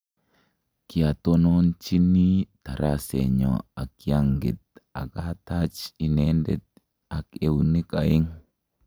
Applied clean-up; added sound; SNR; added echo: none; none; none; none.